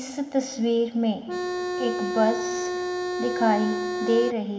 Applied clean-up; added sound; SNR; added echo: none; Organ; 2 dB; reverberation time 1.5 s.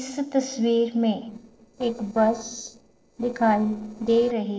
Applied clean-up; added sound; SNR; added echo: neural separator model SepFormer DNS4.